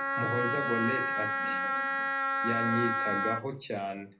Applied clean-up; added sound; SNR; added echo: none; Wind instrument, woodwind instrument; -4 dB; reverberation time 0.3 s.